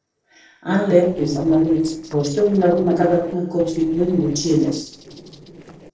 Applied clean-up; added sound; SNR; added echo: neural separator model SepFormer DNS4.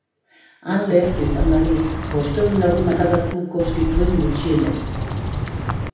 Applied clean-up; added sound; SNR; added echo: none; Bird vocalization, bird call, bird song; 2 dB; reverberation time 0.9 s.